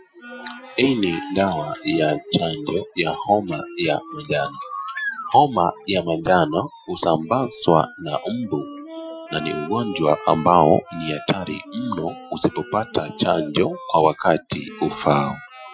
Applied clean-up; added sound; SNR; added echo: classical method Wiener filter.